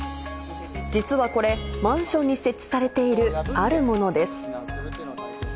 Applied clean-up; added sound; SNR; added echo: none; none; none; none.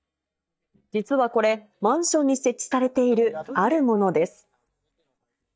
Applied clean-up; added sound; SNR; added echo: neural mask model DeepFilterNet 3.